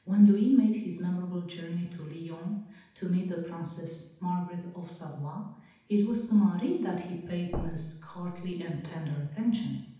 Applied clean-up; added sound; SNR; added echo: none; Thump, thud; 9 dB; reverberation time 0.8 s.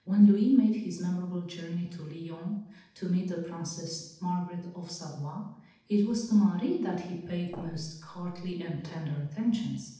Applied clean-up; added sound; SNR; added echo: neural separator model SepFormer DNS4.